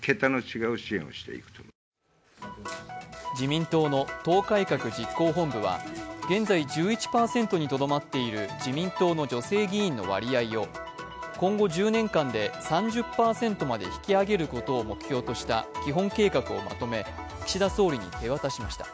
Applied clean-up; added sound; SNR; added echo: none; Guitar; 19 dB; none.